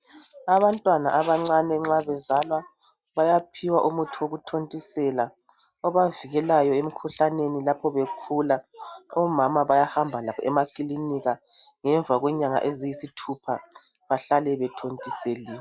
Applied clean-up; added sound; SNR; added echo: none; none; none; none.